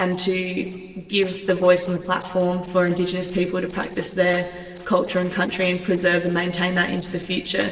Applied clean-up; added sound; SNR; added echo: neural separator model SepFormer DNS4.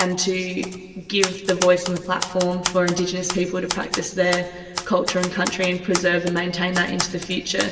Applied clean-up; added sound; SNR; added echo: none; Typewriter; 9 dB; reverberation time 1.9 s.